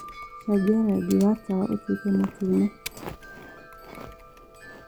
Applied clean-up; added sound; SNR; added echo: none; Wind chime + Typing; 18 dB; none.